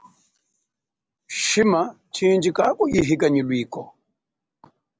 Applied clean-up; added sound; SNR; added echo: none; none; none; none.